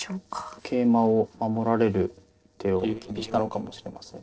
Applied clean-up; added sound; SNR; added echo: neural separator model SepFormer DNS4.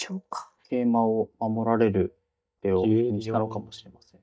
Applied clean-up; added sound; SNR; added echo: neural mask model DeepFilterNet 3.